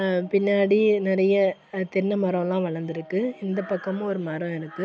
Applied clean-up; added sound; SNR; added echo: none; none; none; none.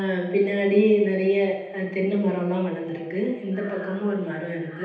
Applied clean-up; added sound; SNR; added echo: none; none; none; reverberation time 0.9 s.